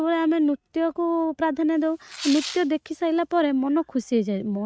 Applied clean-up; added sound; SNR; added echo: neural mask model RNNoise.